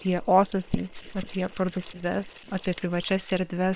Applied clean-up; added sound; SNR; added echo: neural separator model SepFormer WHAM!.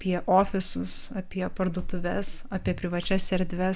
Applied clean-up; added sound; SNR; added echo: none; none; none; none.